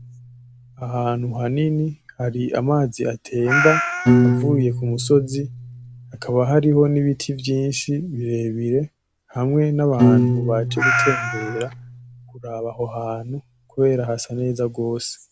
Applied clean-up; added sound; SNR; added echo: none; Meow + Piano; 2 dB; none.